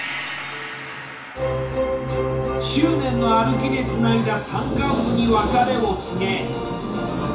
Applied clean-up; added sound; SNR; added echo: none; Gong; 16 dB; reverberation time 0.7 s.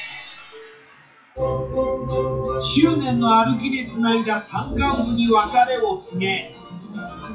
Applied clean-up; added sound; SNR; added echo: classical method WPE with log-MMSE.